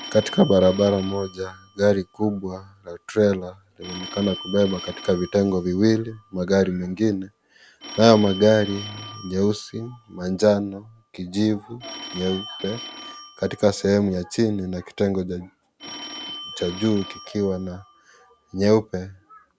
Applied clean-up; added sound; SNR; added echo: none; Telephone; 17 dB; none.